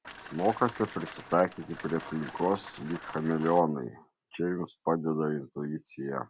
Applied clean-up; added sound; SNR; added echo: none; Rain; 14 dB; none.